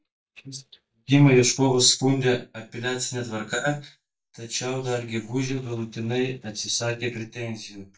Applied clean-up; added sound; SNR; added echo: neural mask model DeepFilterNet 3.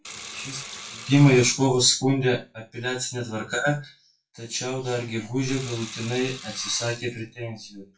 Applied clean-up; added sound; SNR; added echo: classical method WPE with log-MMSE.